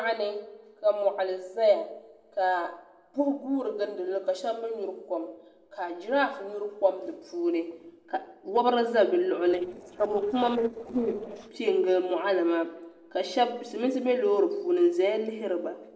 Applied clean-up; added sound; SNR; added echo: neural separator model SepFormer DNS4.